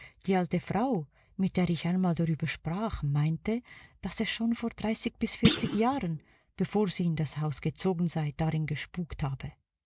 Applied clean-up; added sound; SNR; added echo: none; Thump, thud; 1 dB; none.